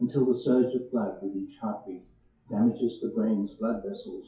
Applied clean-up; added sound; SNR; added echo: classical method WPE with log-MMSE.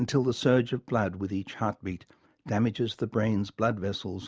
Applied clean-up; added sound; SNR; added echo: none; none; none; none.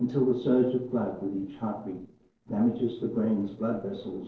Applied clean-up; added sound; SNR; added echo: neural separator model SepFormer DNS4.